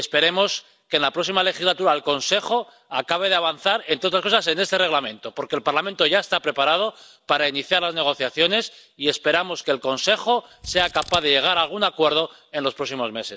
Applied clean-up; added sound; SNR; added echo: none; Scissors; 17 dB; none.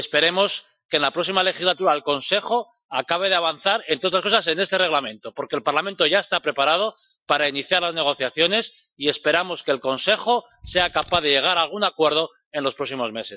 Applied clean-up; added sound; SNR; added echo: classical method Wiener filter.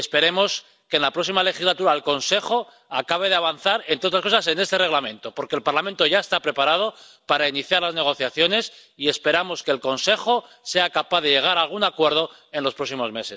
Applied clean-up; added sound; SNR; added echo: none; none; none; none.